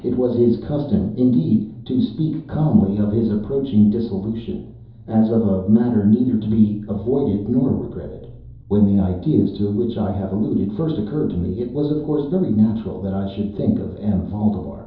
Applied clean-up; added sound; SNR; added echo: none; none; none; reverberation time 2.8 s.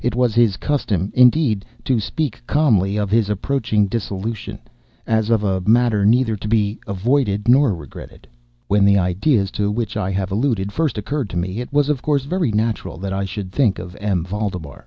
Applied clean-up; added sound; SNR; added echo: none; none; none; none.